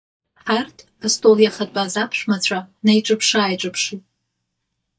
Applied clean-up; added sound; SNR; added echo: neural mask model DeepFilterNet 3.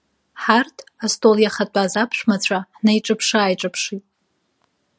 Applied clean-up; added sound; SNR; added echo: none; none; none; none.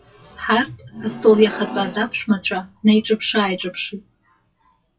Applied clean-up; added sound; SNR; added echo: classical method WPE with log-MMSE.